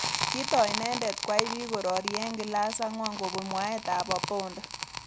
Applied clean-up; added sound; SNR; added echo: none; Crackle; 3 dB; none.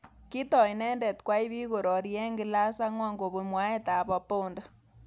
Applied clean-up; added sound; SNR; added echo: none; none; none; none.